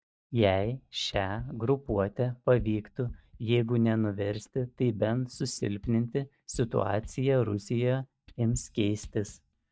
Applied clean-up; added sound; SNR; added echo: neural mask model DeepFilterNet 3.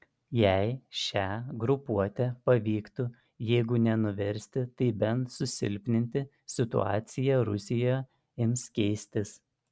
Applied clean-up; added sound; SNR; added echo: none; none; none; none.